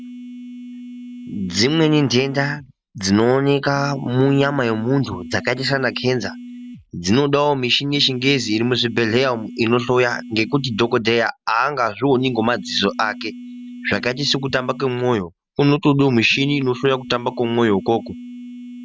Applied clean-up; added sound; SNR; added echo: none; Telephone; 16 dB; none.